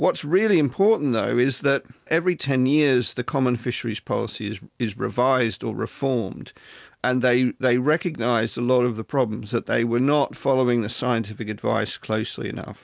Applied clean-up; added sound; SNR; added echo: none; none; none; none.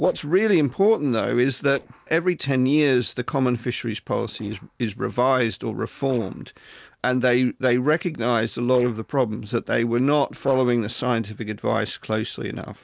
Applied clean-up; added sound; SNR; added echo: neural separator model SepFormer DNS4.